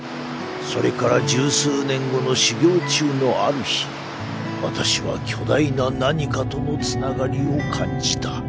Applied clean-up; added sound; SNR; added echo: none; Bass guitar; 14 dB; none.